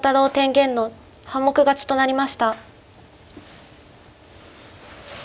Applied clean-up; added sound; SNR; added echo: none; none; none; none.